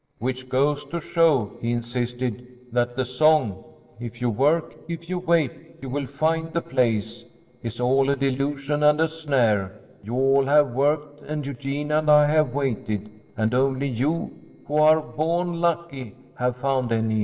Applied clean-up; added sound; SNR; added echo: neural separator model SepFormer DNS4.